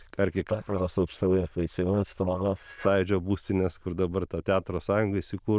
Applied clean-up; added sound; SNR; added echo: neural diffusion model UNIVERSE++.